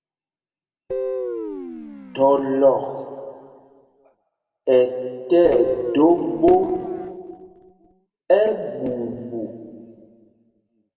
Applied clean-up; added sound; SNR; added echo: none; Guitar; 8 dB; reverberation time 2.0 s.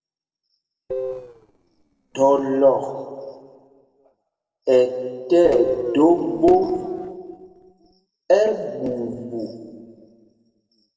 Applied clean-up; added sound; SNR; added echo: neural separator model SepFormer DNS4.